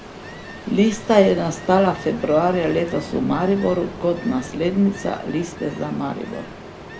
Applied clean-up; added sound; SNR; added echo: none; Ocean; 13 dB; none.